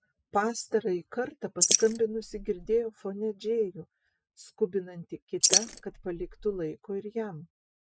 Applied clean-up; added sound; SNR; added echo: neural mask model Resemble Enhance denoiser.